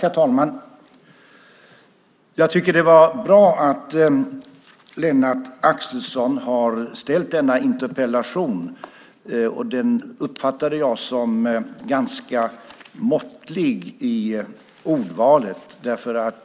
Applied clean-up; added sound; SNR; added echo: none; none; none; none.